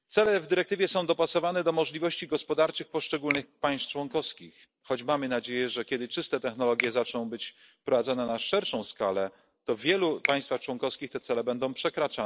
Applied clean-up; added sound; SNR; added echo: neural mask model Resemble Enhance denoiser.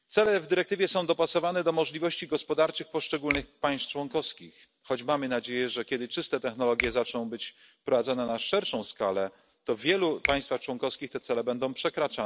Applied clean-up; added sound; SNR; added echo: none; Finger snapping; 10 dB; none.